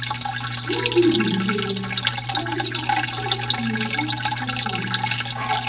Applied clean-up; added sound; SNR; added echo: none; Drip; -2 dB; reverberation time 0.9 s.